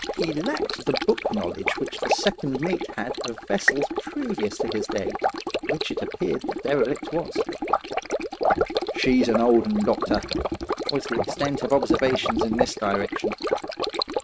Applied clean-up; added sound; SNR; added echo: neural mask model RNNoise.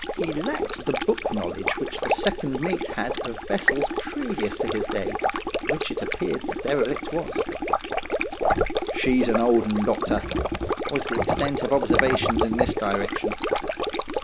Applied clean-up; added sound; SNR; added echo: none; Stream; -1 dB; none.